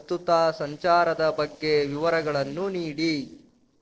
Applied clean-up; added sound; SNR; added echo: neural separator model SepFormer DNS4.